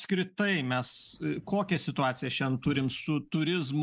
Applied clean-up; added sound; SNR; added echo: neural mask model Resemble Enhance denoiser.